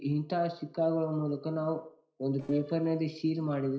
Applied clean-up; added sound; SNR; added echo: neural separator model SepFormer DNS4.